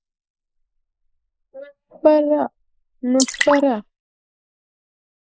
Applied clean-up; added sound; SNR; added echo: neural mask model Resemble Enhance denoiser.